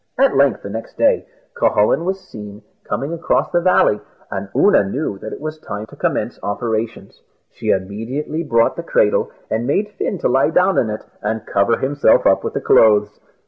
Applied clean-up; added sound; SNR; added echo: none; none; none; none.